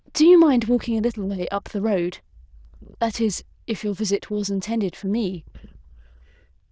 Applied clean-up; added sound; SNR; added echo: neural diffusion model UNIVERSE++.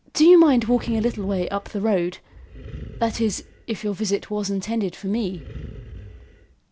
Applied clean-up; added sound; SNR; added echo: none; Animal; 15 dB; none.